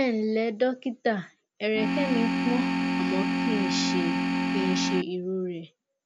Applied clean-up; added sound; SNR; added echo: none; Organ; -3 dB; none.